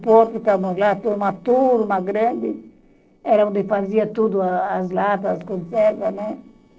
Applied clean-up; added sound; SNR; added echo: neural separator model SepFormer DNS4.